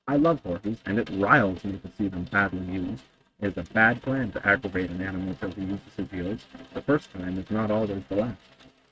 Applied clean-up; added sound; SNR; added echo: neural mask model RNNoise.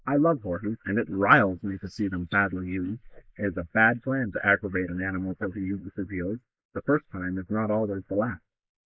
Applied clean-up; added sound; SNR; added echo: neural mask model Resemble Enhance denoiser.